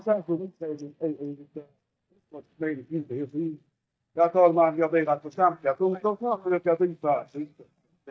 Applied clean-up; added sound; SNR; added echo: neural mask model DeepFilterNet 3.